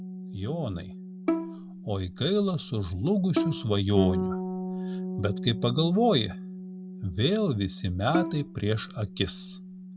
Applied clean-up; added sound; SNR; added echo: none; Bass guitar + Bowed string instrument; 6 dB; none.